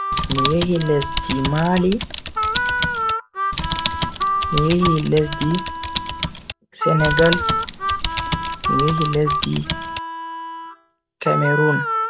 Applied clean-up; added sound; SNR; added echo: none; Harmonica + Typing; 1 dB; none.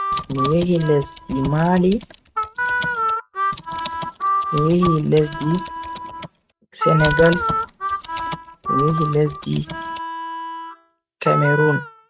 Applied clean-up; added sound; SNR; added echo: neural mask model RNNoise.